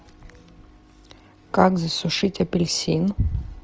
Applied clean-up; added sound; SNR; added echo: none; none; none; none.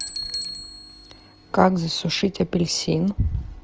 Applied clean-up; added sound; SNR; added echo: none; Bicycle; 13 dB; none.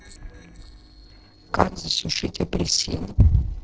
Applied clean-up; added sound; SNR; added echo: neural separator model SepFormer DNS4.